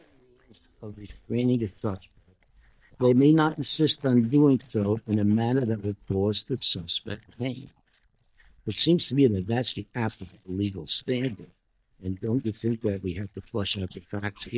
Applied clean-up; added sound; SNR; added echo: neural mask model DeepFilterNet 3.